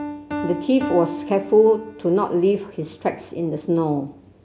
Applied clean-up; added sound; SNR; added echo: none; Piano; 12 dB; none.